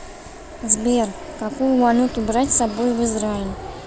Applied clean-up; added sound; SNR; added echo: none; Fixed-wing aircraft, airplane; 13 dB; none.